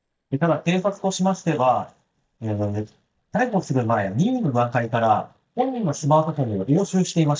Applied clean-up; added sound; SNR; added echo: neural mask model DeepFilterNet 3.